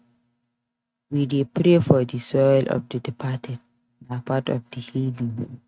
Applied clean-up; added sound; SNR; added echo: neural mask model RNNoise.